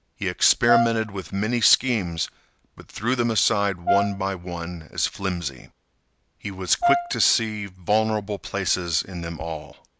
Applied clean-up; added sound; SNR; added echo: none; Brass instrument; 3 dB; none.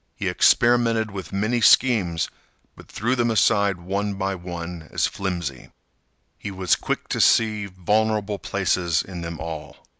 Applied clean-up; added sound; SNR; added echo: none; none; none; none.